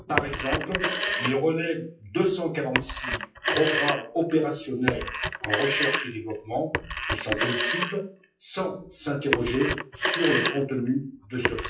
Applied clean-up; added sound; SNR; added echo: classical method WPE with log-MMSE.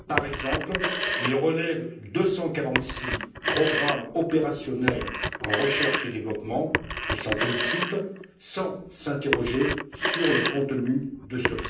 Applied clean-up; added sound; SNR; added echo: none; Telephone; 1 dB; reverberation time 0.6 s.